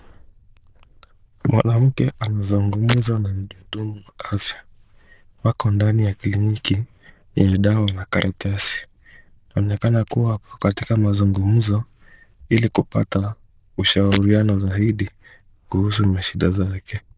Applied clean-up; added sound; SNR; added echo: neural diffusion model UNIVERSE++.